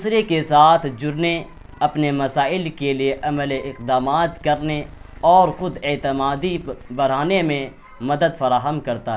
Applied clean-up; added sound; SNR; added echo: none; none; none; none.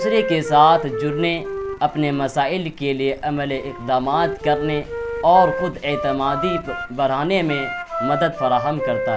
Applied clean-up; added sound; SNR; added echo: none; Wind instrument, woodwind instrument; 7 dB; none.